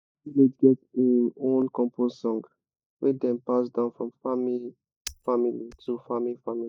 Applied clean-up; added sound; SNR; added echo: neural mask model DeepFilterNet 3.